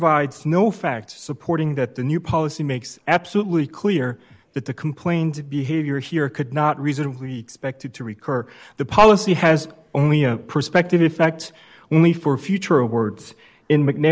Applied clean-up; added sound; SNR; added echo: none; none; none; none.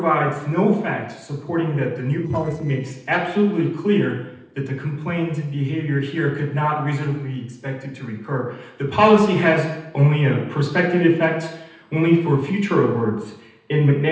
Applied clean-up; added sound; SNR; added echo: neural separator model SepFormer DNS4.